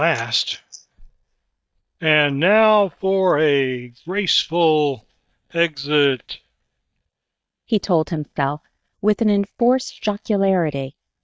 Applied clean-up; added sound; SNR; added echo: neural mask model DeepFilterNet 3.